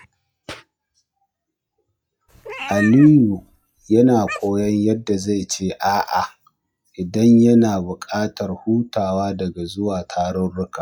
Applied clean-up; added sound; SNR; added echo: classical method log-MMSE.